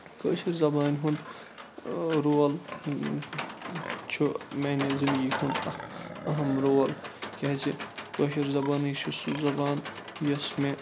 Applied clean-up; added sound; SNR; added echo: none; Livestock, farm animals, working animals; 10 dB; none.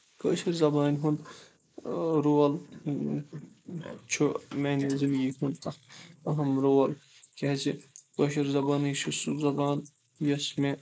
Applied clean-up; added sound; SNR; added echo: neural mask model Resemble Enhance denoiser.